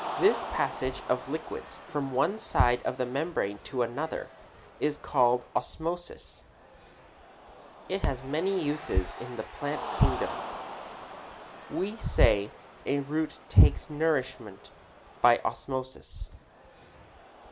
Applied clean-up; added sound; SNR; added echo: none; Cheering; 14 dB; none.